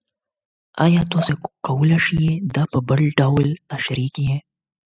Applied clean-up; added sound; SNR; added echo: classical method spectral subtraction.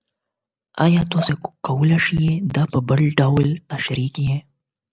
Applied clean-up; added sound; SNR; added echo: none; Drip; 20 dB; none.